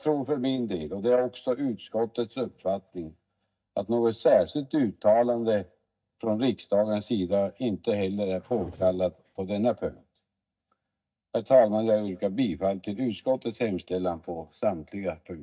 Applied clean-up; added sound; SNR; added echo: neural mask model DeepFilterNet 3.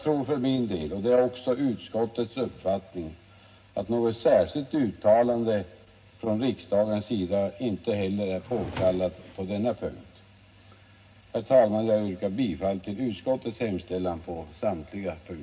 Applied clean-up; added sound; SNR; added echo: none; Drawer open or close; 13 dB; reverberation time 0.4 s.